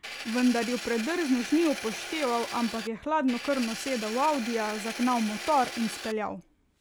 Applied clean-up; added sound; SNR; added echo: none; Engine; 9 dB; none.